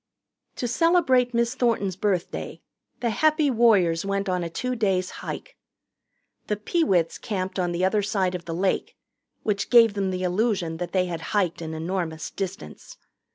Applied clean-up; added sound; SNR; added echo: none; none; none; none.